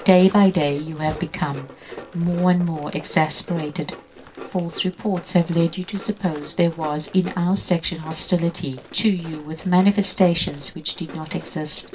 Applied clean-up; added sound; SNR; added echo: none; Run; 18 dB; reverberation time 0.2 s.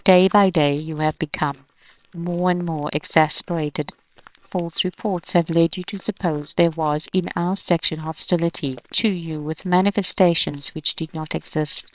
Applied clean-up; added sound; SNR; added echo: neural separator model SepFormer WHAMR!.